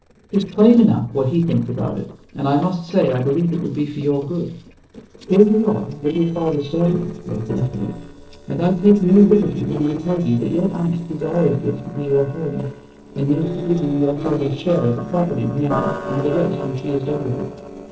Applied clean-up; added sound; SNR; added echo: neural separator model SepFormer DNS4.